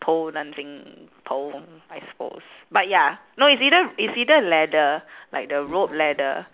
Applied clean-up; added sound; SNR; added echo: none; none; none; none.